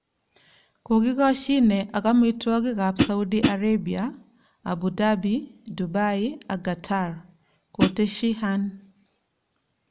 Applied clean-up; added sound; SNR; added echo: none; Hi-hat; 0 dB; none.